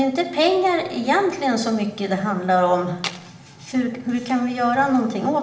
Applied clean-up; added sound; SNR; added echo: none; Tools; 11 dB; reverberation time 0.7 s.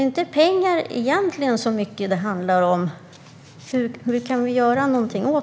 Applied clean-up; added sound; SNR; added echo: none; none; none; none.